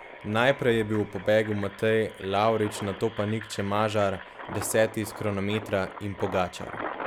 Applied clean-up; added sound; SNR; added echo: none; Engine; 13 dB; none.